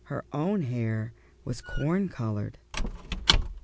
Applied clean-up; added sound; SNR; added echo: none; Squeak / Wood; 2 dB; none.